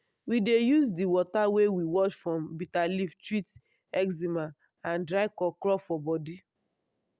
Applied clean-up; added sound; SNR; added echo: none; none; none; none.